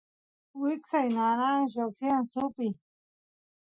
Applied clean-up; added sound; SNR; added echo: classical method Wiener filter.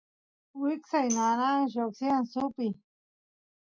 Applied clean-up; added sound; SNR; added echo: none; Tambourine; 14 dB; none.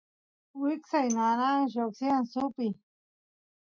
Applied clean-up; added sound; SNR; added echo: neural mask model RNNoise.